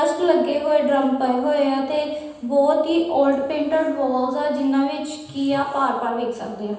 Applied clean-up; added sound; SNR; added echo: none; none; none; reverberation time 0.9 s.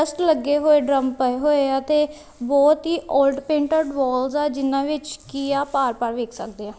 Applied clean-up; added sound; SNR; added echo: none; none; none; none.